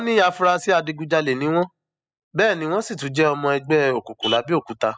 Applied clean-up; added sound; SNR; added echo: classical method spectral subtraction.